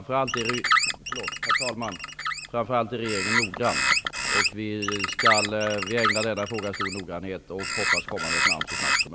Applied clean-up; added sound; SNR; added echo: none; Bird; -3 dB; none.